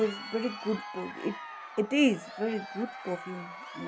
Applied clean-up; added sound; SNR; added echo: none; Crowd; 11 dB; none.